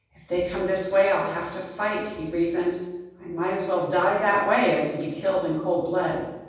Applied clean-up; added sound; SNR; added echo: none; none; none; reverberation time 1.2 s.